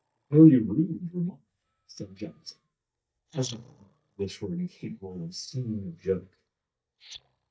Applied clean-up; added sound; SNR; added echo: neural mask model DeepFilterNet 3.